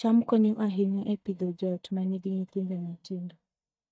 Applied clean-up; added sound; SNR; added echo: neural mask model DeepFilterNet 3.